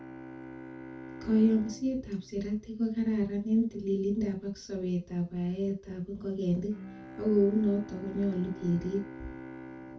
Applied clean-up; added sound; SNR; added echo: none; Bowed string instrument; 16 dB; reverberation time 0.2 s.